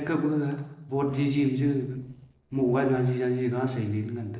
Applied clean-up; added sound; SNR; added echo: neural separator model SepFormer DNS4.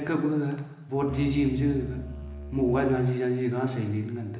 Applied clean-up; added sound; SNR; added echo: none; Musical instrument; 12 dB; reverberation time 1.0 s.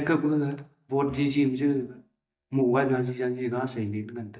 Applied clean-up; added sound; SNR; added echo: neural mask model DeepFilterNet 3.